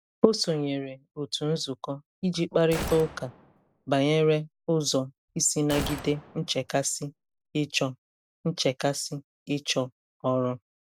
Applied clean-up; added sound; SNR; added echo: none; Gunshot, gunfire; 12 dB; none.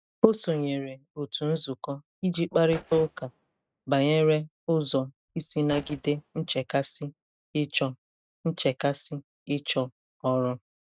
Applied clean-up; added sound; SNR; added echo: neural mask model RNNoise.